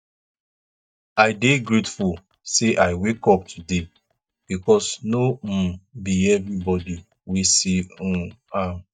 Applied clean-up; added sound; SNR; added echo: neural mask model DeepFilterNet 3.